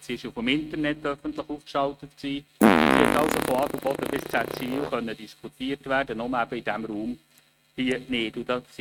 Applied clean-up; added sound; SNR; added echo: neural mask model RNNoise.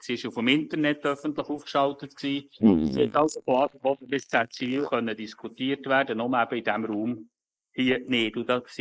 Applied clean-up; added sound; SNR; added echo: neural mask model Resemble Enhance denoiser.